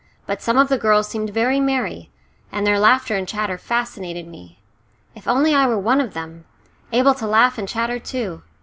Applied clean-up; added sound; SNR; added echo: none; none; none; none.